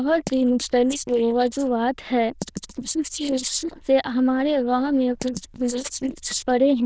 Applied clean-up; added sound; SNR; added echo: neural diffusion model UNIVERSE++.